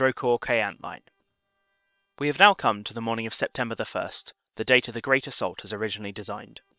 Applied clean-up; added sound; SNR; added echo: neural separator model SepFormer WHAM!.